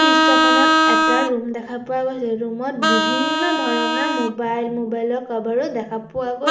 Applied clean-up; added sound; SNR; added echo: none; Vehicle horn, car horn, honking; -3 dB; reverberation time 0.6 s.